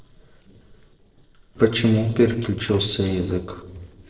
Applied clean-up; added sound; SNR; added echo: neural separator model SepFormer DNS4.